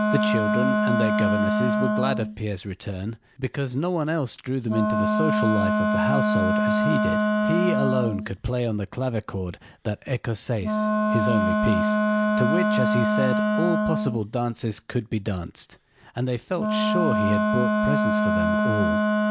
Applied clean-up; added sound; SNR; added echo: none; Wind instrument, woodwind instrument; -4 dB; none.